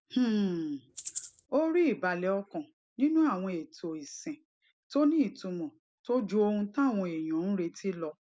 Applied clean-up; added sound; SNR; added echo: none; Rattle (instrument); 11 dB; none.